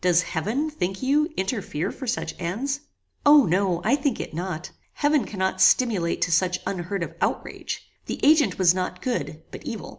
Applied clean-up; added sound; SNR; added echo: none; none; none; none.